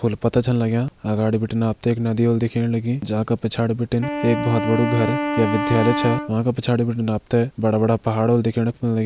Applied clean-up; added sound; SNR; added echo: none; Wind instrument, woodwind instrument; 5 dB; none.